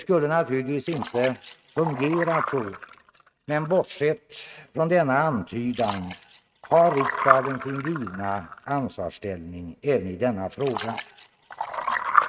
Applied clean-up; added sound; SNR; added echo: neural mask model RNNoise.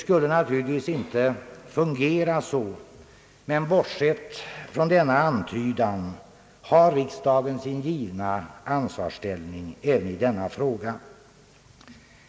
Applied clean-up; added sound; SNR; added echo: none; none; none; none.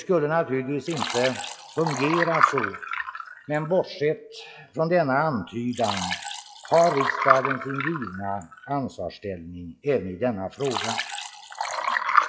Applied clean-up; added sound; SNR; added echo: classical method log-MMSE.